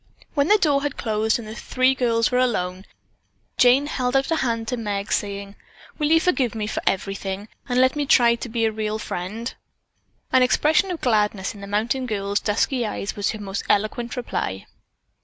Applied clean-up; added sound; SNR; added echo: none; none; none; none.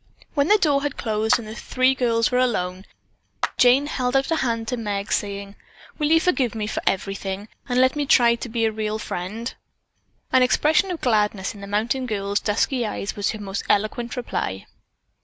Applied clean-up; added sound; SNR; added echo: none; Clapping; 11 dB; none.